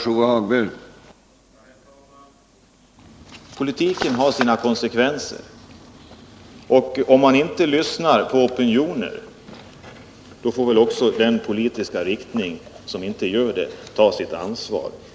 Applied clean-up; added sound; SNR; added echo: none; none; none; none.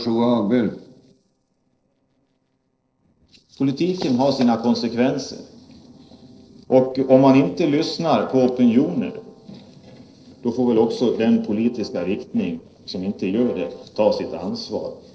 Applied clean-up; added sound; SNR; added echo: neural separator model SepFormer DNS4.